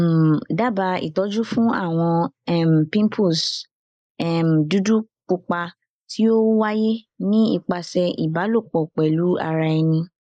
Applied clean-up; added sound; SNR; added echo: neural mask model Resemble Enhance denoiser.